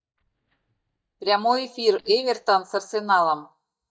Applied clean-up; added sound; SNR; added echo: neural mask model DeepFilterNet 3.